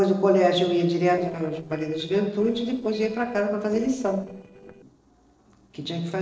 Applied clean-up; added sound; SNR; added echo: neural separator model SepFormer DNS4.